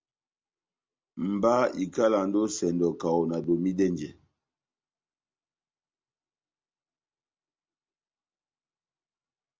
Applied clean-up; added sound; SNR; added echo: none; none; none; none.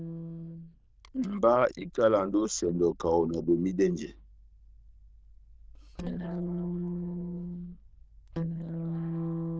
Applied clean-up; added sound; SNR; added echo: neural diffusion model UNIVERSE++.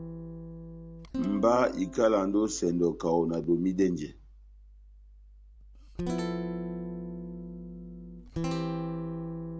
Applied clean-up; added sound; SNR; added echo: none; Guitar; 6 dB; none.